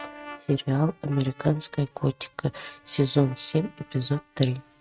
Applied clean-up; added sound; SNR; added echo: neural mask model RNNoise.